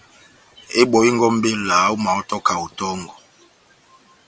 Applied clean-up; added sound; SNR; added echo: none; none; none; none.